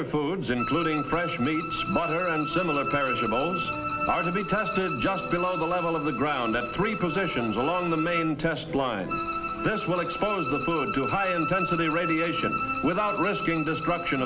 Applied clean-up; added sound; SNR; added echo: none; Bowed string instrument; 5 dB; none.